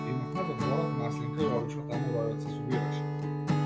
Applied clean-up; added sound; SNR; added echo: none; Acoustic guitar / Strum; -4 dB; reverberation time 0.9 s.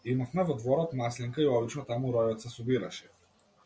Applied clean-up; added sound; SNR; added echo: none; none; none; none.